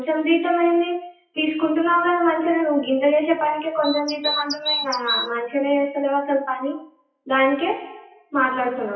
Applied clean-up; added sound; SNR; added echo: classical method WPE with log-MMSE.